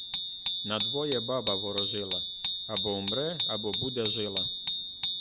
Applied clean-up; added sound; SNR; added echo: none; Bicycle bell; -3 dB; none.